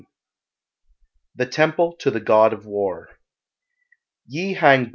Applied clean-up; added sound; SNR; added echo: none; none; none; none.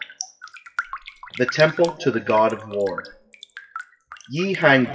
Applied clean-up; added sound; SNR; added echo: classical method WPE with log-MMSE.